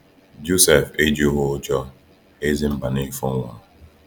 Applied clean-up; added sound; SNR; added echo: none; none; none; none.